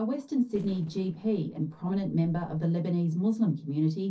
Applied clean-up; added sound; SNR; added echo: neural separator model SepFormer DNS4.